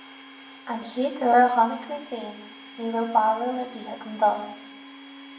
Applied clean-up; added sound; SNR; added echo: none; Domestic sounds, home sounds; 19 dB; reverberation time 0.7 s.